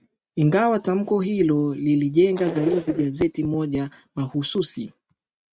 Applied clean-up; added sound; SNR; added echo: neural mask model RNNoise.